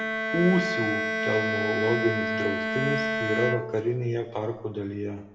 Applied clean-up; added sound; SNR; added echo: none; Bowed string instrument; 1 dB; reverberation time 0.9 s.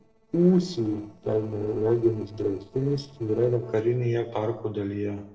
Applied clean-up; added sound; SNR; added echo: neural separator model SepFormer DNS4.